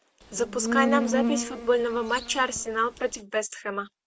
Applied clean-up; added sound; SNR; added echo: none; Insect; 3 dB; none.